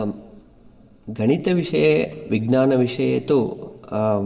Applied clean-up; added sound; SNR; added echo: none; none; none; reverberation time 2.3 s.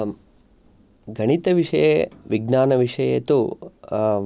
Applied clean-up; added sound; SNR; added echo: none; none; none; none.